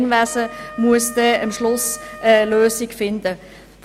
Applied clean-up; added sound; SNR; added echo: none; Wind instrument, woodwind instrument; 18 dB; none.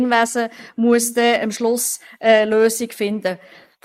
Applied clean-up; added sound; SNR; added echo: neural mask model Resemble Enhance denoiser.